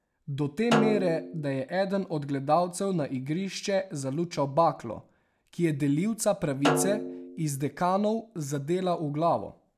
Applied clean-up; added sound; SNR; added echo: none; Snare drum; 5 dB; none.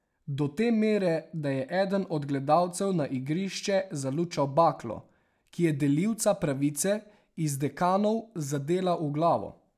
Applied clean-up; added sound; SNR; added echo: none; none; none; none.